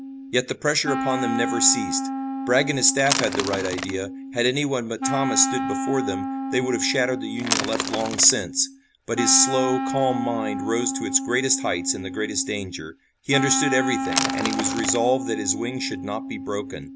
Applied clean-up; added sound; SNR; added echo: none; Crackle / Crushing / Wood + Wind instrument, woodwind instrument; 4 dB; none.